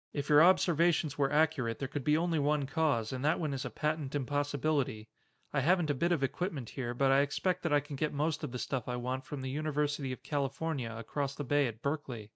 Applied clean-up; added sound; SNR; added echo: none; none; none; none.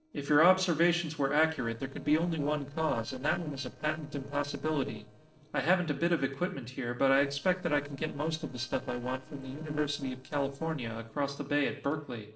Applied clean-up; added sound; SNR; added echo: neural separator model SepFormer DNS4.